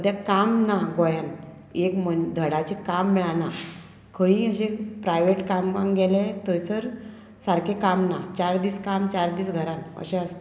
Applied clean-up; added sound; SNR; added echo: none; none; none; none.